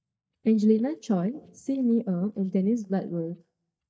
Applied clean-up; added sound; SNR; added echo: neural mask model DeepFilterNet 3.